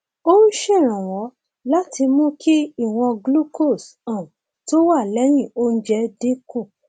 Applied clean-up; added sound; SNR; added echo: none; none; none; none.